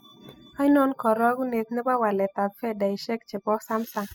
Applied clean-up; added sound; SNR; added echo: classical method spectral subtraction.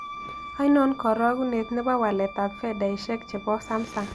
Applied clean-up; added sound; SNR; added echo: none; Wind instrument, woodwind instrument; 16 dB; none.